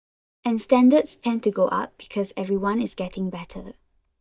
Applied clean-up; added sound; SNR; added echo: neural mask model DeepFilterNet 3.